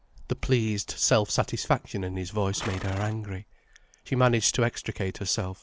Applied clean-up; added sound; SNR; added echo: none; Livestock, farm animals, working animals; 20 dB; none.